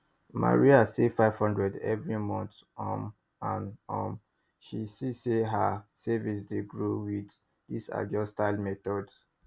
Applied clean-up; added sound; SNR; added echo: none; none; none; none.